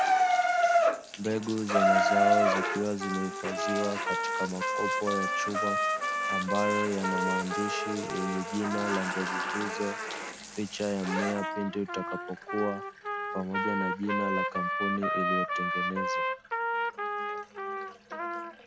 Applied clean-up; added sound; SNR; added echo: none; Trumpet + Bathtub (filling or washing) / Water tap, faucet; -4 dB; none.